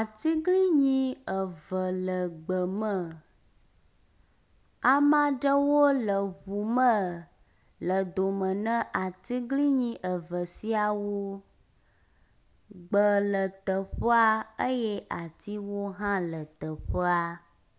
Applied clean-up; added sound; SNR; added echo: none; none; none; none.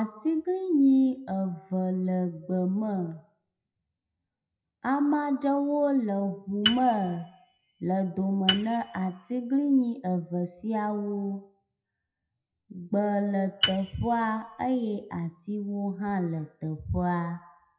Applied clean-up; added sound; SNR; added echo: classical method WPE with log-MMSE.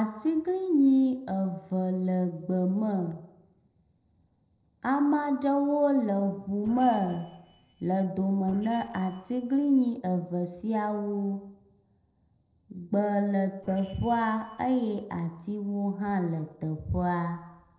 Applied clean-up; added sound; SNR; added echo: neural separator model SepFormer DNS4.